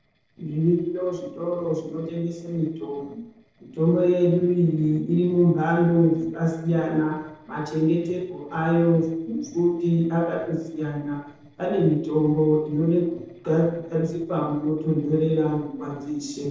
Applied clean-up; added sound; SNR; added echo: neural separator model SepFormer DNS4.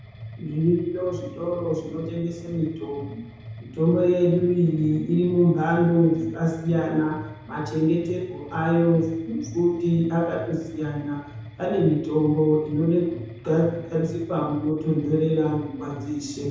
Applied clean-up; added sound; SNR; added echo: none; Mechanisms; 16 dB; reverberation time 0.9 s.